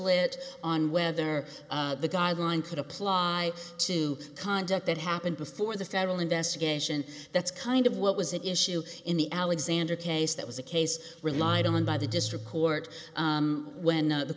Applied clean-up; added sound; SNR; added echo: none; Guitar; 7 dB; none.